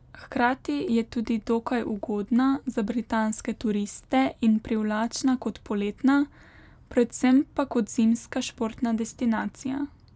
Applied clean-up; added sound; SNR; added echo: none; none; none; none.